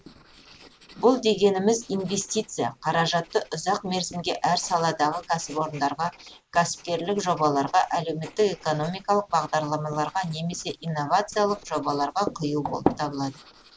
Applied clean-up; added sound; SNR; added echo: neural mask model Resemble Enhance denoiser.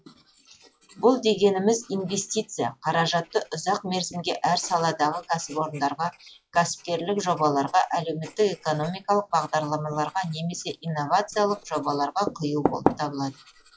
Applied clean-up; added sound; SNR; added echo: classical method log-MMSE.